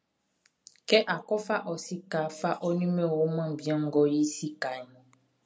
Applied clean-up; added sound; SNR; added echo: none; none; none; none.